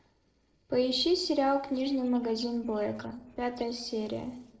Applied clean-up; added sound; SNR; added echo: neural separator model SepFormer DNS4.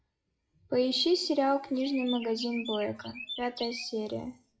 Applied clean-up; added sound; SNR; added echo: classical method WPE with log-MMSE.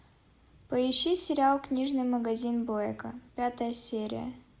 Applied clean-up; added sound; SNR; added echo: none; none; none; none.